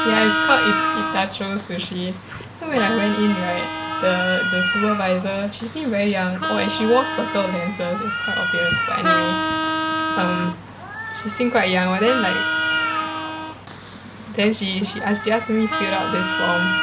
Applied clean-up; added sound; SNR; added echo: none; Vehicle horn, car horn, honking + Cat; 1 dB; none.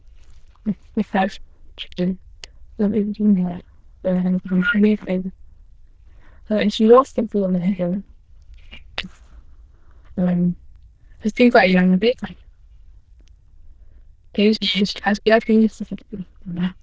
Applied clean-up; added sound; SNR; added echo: neural diffusion model UNIVERSE++.